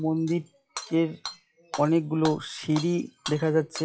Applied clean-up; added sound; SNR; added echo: classical method log-MMSE.